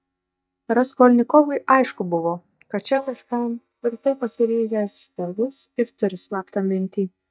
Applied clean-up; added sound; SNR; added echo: neural mask model DeepFilterNet 3.